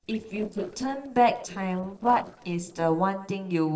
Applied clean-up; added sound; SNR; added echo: neural separator model SepFormer DNS4.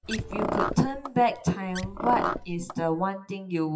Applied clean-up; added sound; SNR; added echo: classical method WPE with log-MMSE.